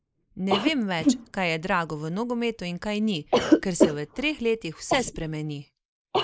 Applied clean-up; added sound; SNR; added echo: neural mask model Resemble Enhance denoiser.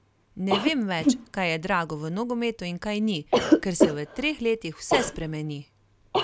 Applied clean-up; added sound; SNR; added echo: none; Cough; -1 dB; none.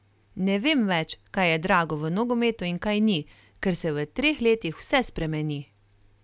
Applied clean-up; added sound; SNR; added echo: none; none; none; none.